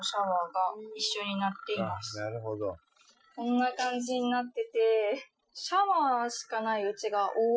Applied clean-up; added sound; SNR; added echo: classical method Wiener filter.